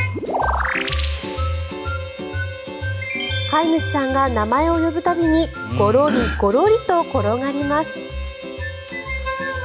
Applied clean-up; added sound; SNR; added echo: none; Harmonica; 16 dB; none.